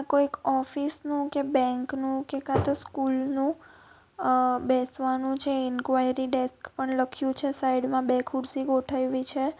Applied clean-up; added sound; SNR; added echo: none; none; none; none.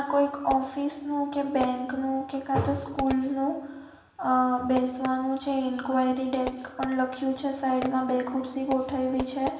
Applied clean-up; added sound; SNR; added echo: none; Fireworks; 15 dB; reverberation time 1.1 s.